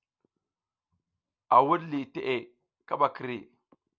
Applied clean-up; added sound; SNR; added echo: none; none; none; none.